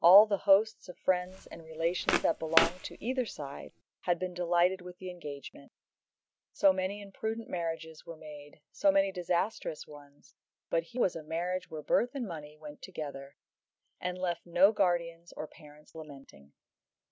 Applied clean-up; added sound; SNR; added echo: none; Walk, footsteps; 3 dB; none.